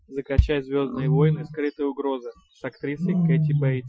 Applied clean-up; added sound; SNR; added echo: classical method Wiener filter.